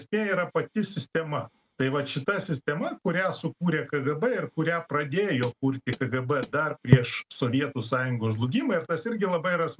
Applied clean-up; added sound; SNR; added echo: neural mask model RNNoise.